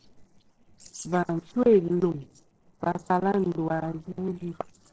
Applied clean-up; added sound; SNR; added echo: neural separator model SepFormer DNS4.